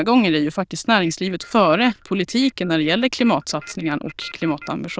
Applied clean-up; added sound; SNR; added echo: neural diffusion model UNIVERSE++.